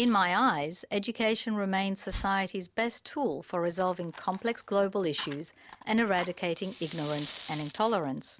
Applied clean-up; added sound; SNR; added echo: none; Fire; 18 dB; none.